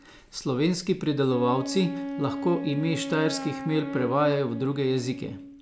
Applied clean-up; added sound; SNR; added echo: none; Wind instrument, woodwind instrument; 9 dB; none.